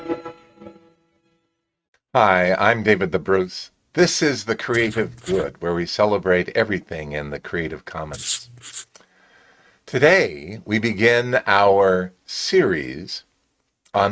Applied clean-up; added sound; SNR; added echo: neural mask model RNNoise.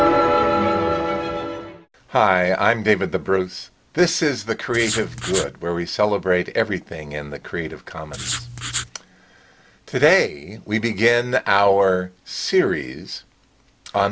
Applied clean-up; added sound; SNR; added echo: none; Writing; 7 dB; none.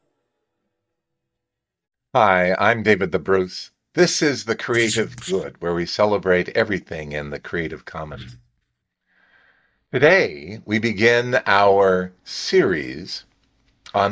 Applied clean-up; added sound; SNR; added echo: neural mask model DeepFilterNet 3.